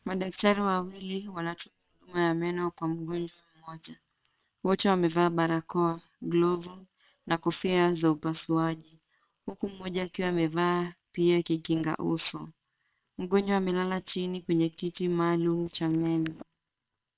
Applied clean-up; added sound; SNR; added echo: neural separator model SepFormer WHAM!.